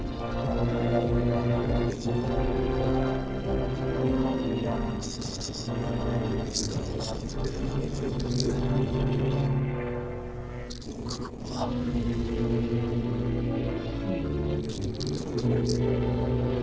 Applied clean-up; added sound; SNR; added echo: neural separator model SepFormer DNS4.